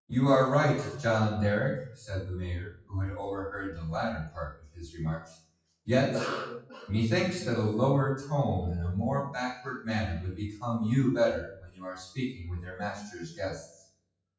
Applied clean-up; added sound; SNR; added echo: classical method WPE with log-MMSE.